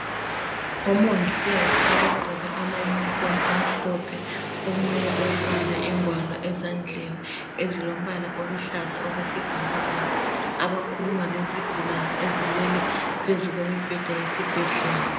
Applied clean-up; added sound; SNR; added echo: none; Traffic noise, roadway noise; -1 dB; reverberation time 0.8 s.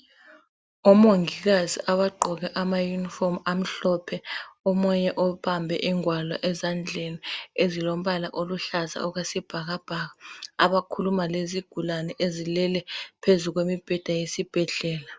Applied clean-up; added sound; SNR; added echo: none; none; none; none.